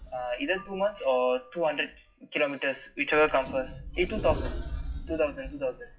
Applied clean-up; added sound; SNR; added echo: classical method WPE with log-MMSE.